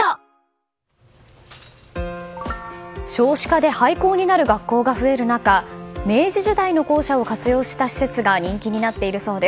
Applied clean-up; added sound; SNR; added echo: none; Shatter; 19 dB; none.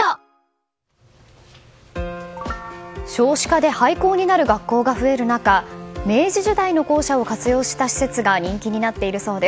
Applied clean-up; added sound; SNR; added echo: none; none; none; none.